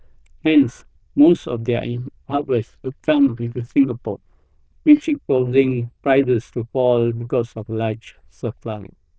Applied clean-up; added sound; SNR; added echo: neural diffusion model UNIVERSE++.